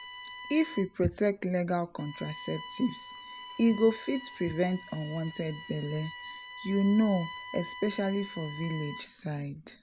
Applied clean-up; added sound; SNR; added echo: none; Bowed string instrument; 14 dB; none.